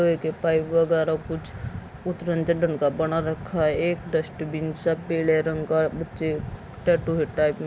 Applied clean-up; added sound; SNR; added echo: none; none; none; none.